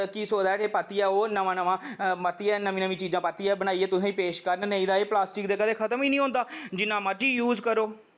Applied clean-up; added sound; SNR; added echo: none; none; none; none.